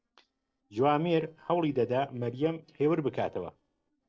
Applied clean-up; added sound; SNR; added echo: neural separator model SepFormer DNS4.